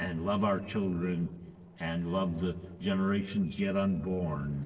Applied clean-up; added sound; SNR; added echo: neural separator model SepFormer DNS4.